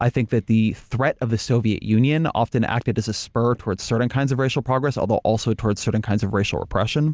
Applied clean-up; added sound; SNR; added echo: none; none; none; none.